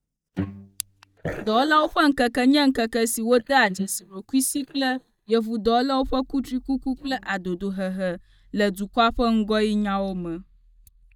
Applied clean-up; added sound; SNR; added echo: neural mask model DeepFilterNet 3.